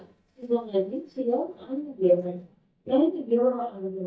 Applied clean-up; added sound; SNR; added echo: neural mask model DeepFilterNet 3.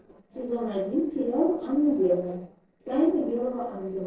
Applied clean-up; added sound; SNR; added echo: neural separator model SepFormer DNS4.